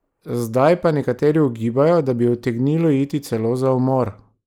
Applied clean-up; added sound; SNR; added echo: neural mask model Resemble Enhance denoiser.